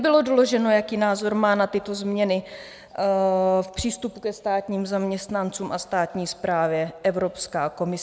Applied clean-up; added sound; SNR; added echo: none; none; none; none.